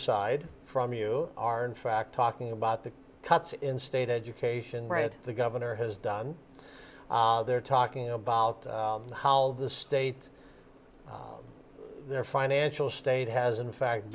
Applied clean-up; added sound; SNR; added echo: none; none; none; none.